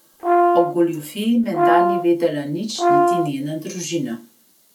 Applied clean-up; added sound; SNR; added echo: none; Brass instrument; -3 dB; none.